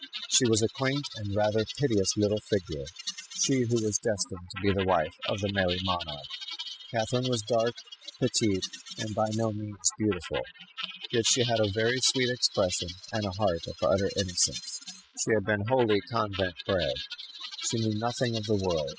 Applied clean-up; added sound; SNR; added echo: classical method spectral subtraction.